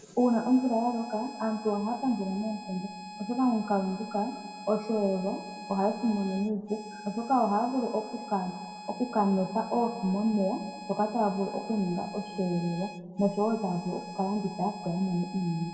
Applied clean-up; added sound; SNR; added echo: none; Harmonica; 14 dB; reverberation time 1.7 s.